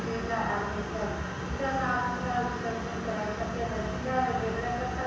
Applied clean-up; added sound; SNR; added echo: none; Drum kit; 18 dB; reverberation time 1.1 s.